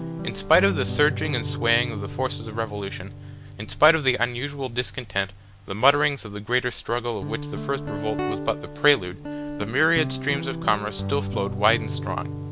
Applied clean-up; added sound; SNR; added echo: none; Guitar; 7 dB; none.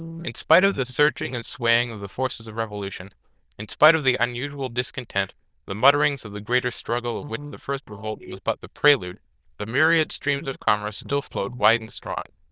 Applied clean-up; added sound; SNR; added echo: neural diffusion model UNIVERSE++.